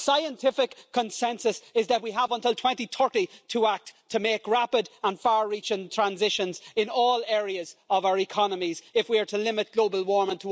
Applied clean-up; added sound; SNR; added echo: none; none; none; none.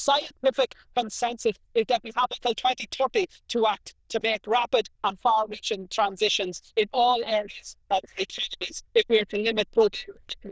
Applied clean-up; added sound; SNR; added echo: neural diffusion model UNIVERSE++.